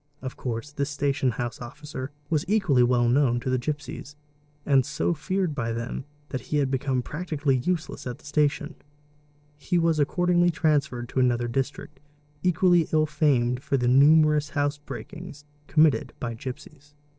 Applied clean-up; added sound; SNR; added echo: neural separator model SepFormer DNS4.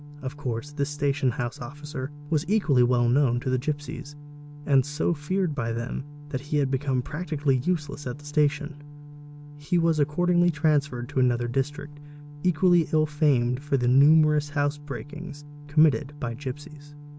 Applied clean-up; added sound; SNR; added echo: none; Organ; 16 dB; none.